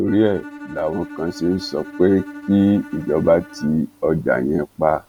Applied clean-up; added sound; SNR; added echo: none; Bowed string instrument; 18 dB; none.